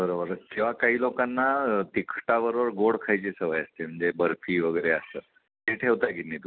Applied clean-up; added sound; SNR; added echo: none; none; none; none.